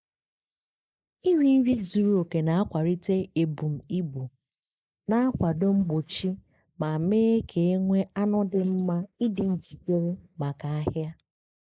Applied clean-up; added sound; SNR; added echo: neural mask model Resemble Enhance denoiser.